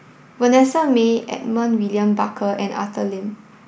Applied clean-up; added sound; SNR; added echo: none; none; none; none.